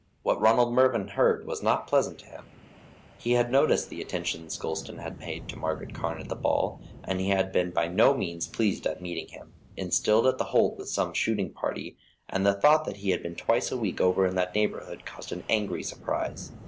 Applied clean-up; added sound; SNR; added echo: none; Wind; 20 dB; none.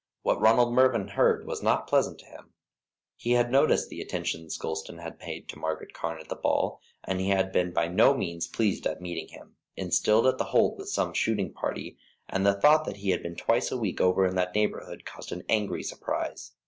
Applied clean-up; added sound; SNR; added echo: none; none; none; none.